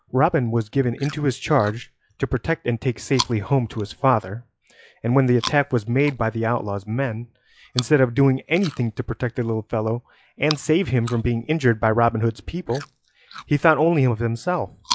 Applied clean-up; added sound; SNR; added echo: classical method log-MMSE.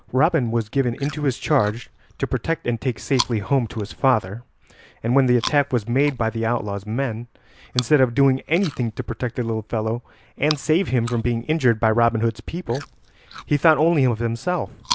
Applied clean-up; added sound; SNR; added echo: none; Chewing, mastication; 16 dB; none.